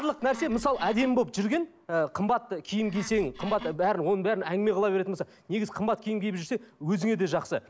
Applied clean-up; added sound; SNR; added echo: none; Wood; 15 dB; none.